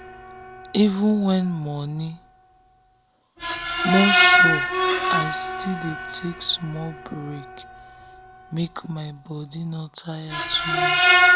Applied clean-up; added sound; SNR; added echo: none; Screech; -3 dB; none.